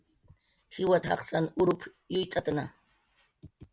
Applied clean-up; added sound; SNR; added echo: none; none; none; none.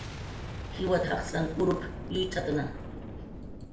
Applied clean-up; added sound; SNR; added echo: none; Boom; 6 dB; reverberation time 0.8 s.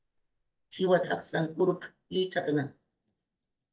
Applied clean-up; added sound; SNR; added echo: neural mask model DeepFilterNet 3.